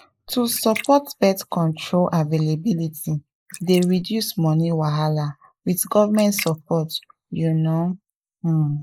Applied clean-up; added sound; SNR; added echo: neural mask model Resemble Enhance denoiser.